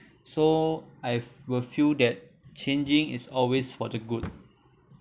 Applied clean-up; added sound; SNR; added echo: none; none; none; none.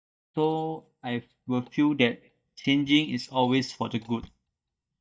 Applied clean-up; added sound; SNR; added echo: neural mask model DeepFilterNet 3.